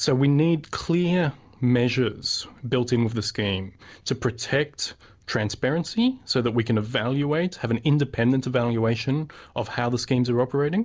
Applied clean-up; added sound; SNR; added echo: none; none; none; none.